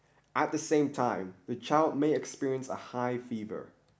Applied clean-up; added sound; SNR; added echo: none; none; none; none.